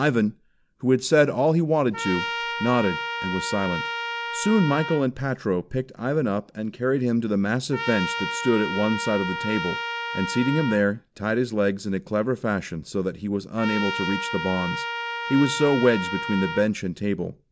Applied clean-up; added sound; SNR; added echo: none; Trumpet; 6 dB; none.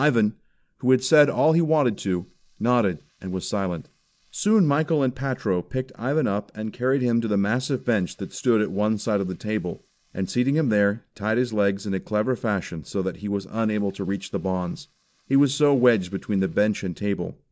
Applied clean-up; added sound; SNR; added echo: neural mask model Resemble Enhance denoiser.